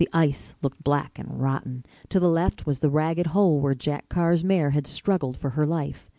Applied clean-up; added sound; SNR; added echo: none; none; none; none.